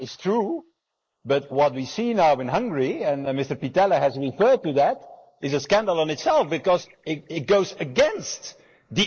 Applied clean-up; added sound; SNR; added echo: neural mask model Resemble Enhance denoiser.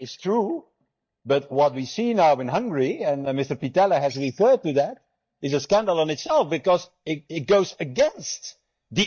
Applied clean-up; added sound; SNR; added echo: neural mask model DeepFilterNet 3.